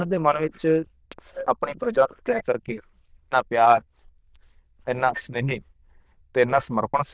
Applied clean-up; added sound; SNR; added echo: neural diffusion model UNIVERSE++.